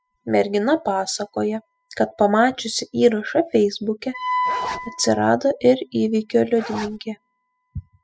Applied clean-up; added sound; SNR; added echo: classical method spectral subtraction.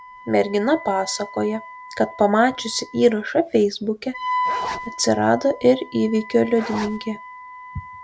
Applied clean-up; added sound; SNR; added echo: none; Zipper (clothing) + Wind instrument, woodwind instrument; 11 dB; none.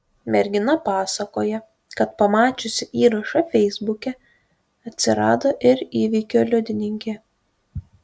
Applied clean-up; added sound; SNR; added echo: none; none; none; none.